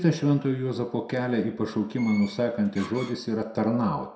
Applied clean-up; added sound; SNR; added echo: none; Door; 17 dB; reverberation time 0.5 s.